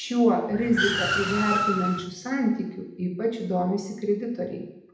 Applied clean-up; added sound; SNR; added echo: none; Car; 3 dB; reverberation time 0.8 s.